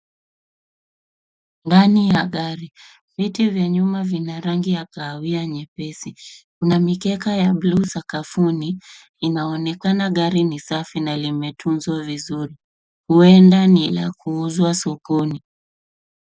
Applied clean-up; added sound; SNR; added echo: none; none; none; none.